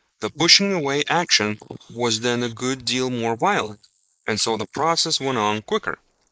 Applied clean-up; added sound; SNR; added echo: neural mask model Resemble Enhance denoiser.